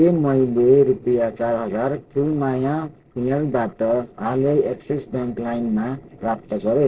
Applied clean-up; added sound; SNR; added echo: neural separator model SepFormer DNS4.